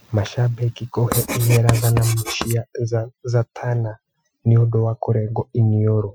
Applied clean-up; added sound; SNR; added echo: classical method Wiener filter.